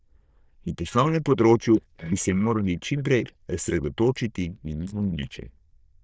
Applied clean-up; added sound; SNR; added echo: neural diffusion model UNIVERSE++.